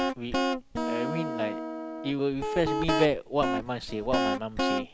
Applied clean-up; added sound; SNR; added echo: none; Guitar; -1 dB; none.